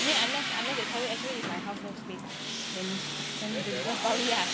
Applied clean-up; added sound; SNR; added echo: none; Tools; -1 dB; none.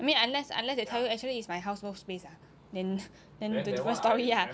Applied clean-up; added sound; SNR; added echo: none; none; none; none.